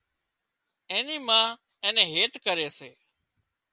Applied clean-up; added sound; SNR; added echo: none; none; none; none.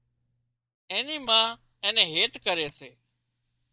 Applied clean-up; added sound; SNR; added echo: neural mask model DeepFilterNet 3.